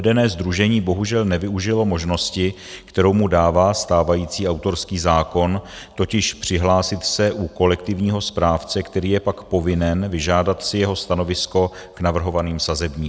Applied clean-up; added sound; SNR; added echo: none; none; none; none.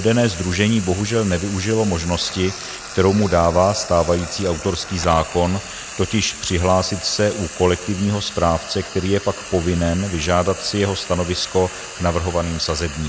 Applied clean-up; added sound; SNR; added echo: none; Frying (food); 13 dB; none.